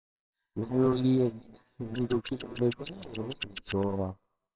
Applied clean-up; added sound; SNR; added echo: neural separator model SepFormer WHAMR!.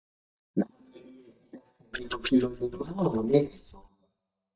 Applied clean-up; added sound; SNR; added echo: neural mask model DeepFilterNet 3.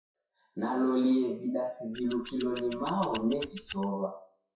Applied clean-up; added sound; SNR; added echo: classical method WPE with log-MMSE.